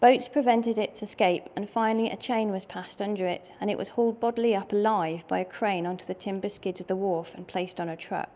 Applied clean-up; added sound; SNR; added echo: none; none; none; none.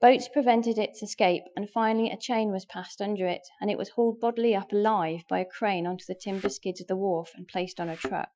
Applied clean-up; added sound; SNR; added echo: classical method Wiener filter.